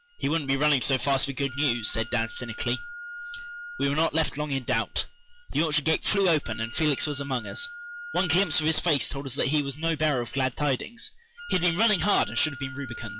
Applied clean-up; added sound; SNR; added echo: classical method log-MMSE.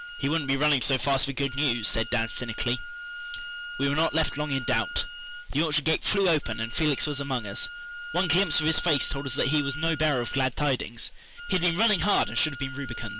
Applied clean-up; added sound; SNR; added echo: none; Wind instrument, woodwind instrument; 12 dB; none.